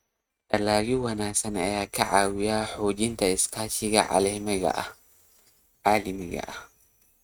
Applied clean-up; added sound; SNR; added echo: neural mask model RNNoise.